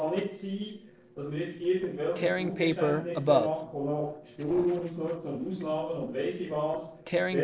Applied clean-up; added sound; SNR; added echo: neural separator model SepFormer DNS4.